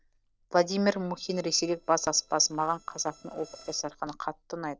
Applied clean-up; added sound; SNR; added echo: neural separator model SepFormer DNS4.